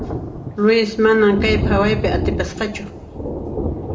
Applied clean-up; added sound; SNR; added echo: none; Thunder; 5 dB; reverberation time 0.7 s.